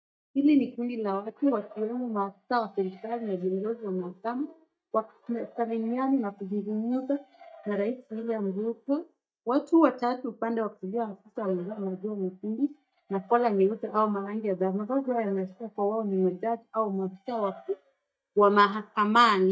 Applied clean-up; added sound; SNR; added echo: neural mask model DeepFilterNet 3.